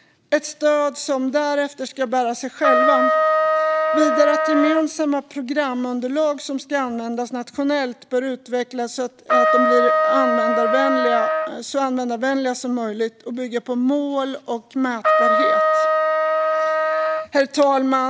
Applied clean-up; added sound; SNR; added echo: none; Trumpet; -3 dB; none.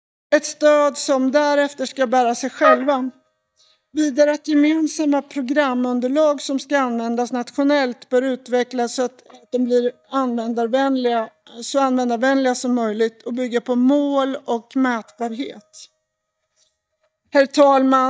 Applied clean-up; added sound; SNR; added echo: neural mask model DeepFilterNet 3.